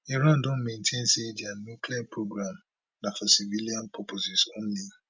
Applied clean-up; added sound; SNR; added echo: none; none; none; none.